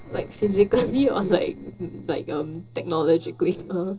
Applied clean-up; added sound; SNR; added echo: neural separator model SepFormer DNS4.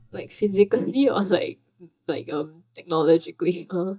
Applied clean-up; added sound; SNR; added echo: neural mask model DeepFilterNet 3.